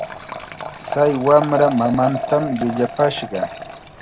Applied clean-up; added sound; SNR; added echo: none; Liquid; 7 dB; none.